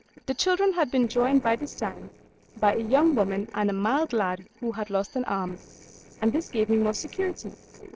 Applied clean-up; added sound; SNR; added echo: neural separator model SepFormer DNS4.